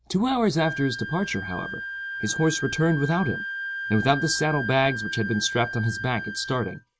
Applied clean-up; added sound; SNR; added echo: none; Wind instrument, woodwind instrument; 8 dB; none.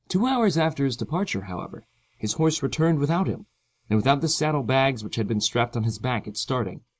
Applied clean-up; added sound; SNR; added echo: neural mask model Resemble Enhance denoiser.